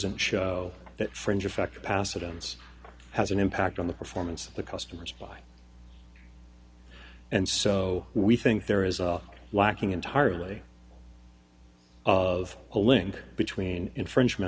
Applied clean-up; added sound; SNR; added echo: none; none; none; none.